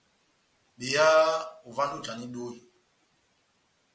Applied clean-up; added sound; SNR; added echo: none; none; none; none.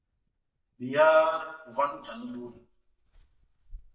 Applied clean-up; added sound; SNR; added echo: neural mask model DeepFilterNet 3.